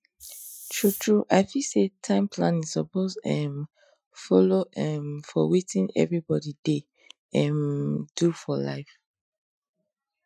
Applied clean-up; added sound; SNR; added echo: classical method Wiener filter.